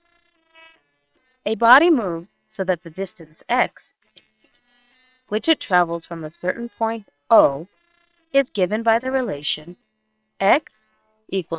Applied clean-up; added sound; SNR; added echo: neural separator model SepFormer WHAM!.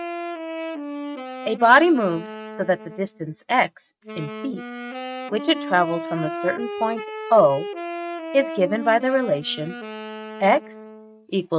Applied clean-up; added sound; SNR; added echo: neural mask model RNNoise.